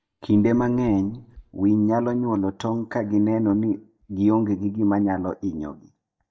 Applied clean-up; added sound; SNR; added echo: neural mask model DeepFilterNet 3.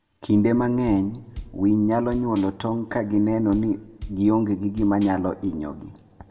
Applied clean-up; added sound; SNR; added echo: none; Bass drum; 17 dB; reverberation time 1.7 s.